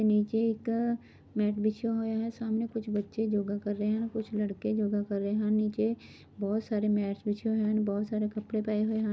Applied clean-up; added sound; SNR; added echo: none; none; none; none.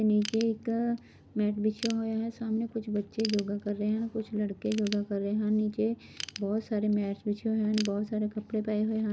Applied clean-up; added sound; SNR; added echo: none; Ratchet, pawl / Tools; 17 dB; none.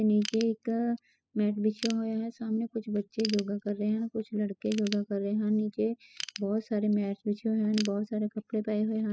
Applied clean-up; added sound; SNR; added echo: classical method spectral subtraction.